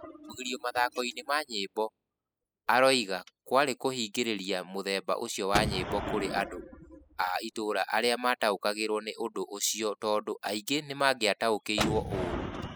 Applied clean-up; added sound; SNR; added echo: classical method spectral subtraction.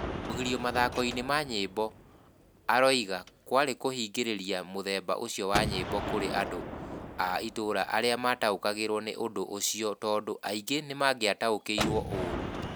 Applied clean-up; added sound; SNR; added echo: none; Gunshot, gunfire; 9 dB; none.